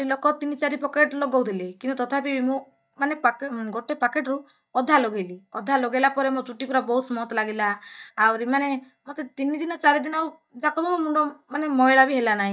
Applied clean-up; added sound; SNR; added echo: neural mask model DeepFilterNet 3.